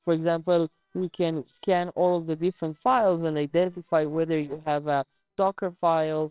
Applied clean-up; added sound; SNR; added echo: neural separator model SepFormer WHAMR!.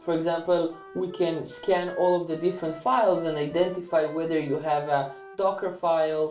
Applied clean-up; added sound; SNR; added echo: none; Wind instrument, woodwind instrument; 19 dB; reverberation time 0.3 s.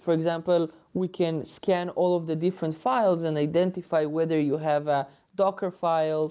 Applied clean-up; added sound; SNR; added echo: none; none; none; none.